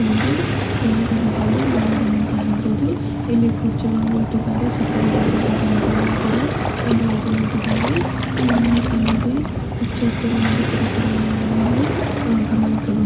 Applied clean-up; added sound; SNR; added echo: none; Waves, surf; 0 dB; reverberation time 0.2 s.